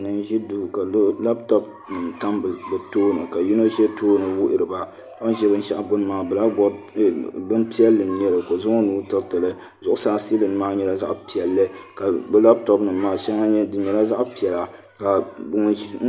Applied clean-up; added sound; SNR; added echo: none; none; none; none.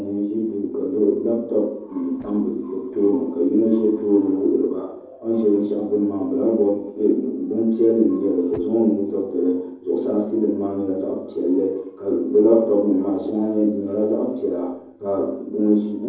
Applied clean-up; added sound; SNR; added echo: neural separator model SepFormer DNS4.